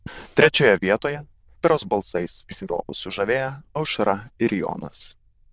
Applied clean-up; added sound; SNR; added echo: neural diffusion model UNIVERSE++.